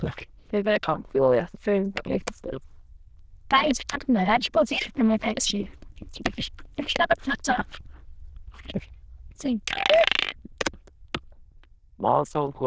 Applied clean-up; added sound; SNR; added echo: neural diffusion model UNIVERSE++.